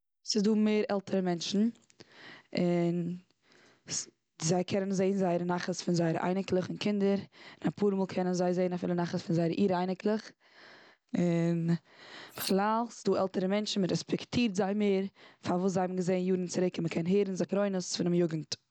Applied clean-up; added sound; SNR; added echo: none; Cutlery, silverware; 15 dB; none.